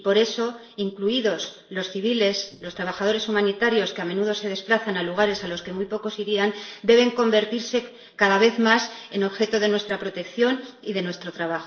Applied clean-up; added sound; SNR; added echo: neural separator model SepFormer DNS4.